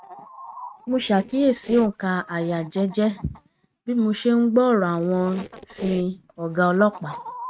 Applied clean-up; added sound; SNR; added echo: neural mask model RNNoise.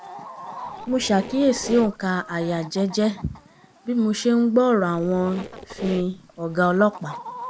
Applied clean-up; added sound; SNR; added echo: none; Squeak + Chicken, rooster; 15 dB; none.